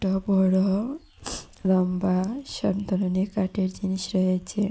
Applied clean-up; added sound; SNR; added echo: none; none; none; none.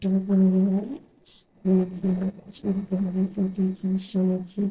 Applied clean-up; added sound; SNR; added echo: neural separator model SepFormer DNS4.